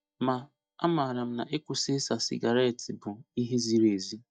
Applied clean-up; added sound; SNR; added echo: neural mask model DeepFilterNet 3.